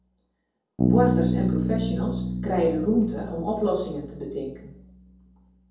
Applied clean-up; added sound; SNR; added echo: none; Bass guitar; 0 dB; reverberation time 0.7 s.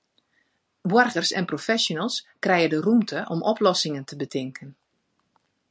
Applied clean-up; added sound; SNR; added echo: none; none; none; none.